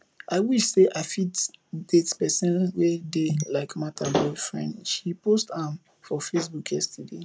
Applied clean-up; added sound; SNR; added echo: none; Slam / Wood; 1 dB; none.